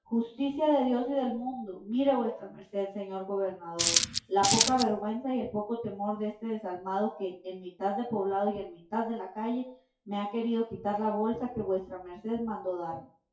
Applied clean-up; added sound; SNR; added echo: classical method WPE with log-MMSE.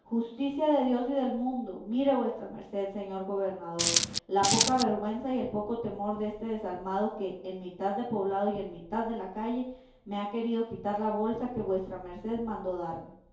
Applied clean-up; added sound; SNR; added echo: none; Coin (dropping); -4 dB; reverberation time 2.4 s.